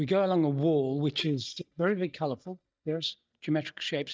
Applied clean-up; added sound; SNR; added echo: neural mask model DeepFilterNet 3.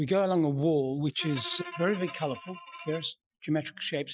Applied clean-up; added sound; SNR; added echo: classical method Wiener filter.